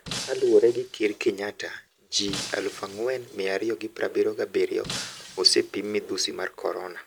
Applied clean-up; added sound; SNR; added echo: none; Shatter; 14 dB; none.